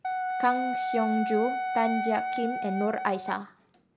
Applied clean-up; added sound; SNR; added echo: none; Wind instrument, woodwind instrument; 2 dB; none.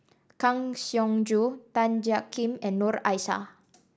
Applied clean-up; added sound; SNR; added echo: none; none; none; none.